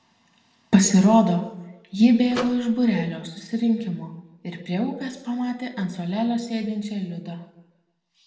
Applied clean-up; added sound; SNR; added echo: none; Microwave oven; 13 dB; reverberation time 0.7 s.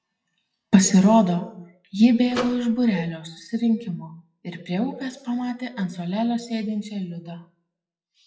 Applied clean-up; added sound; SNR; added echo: classical method WPE with log-MMSE.